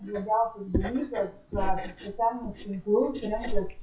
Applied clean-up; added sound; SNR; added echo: classical method WPE with log-MMSE.